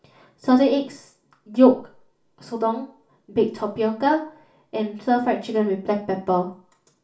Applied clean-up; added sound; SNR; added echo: none; none; none; reverberation time 0.3 s.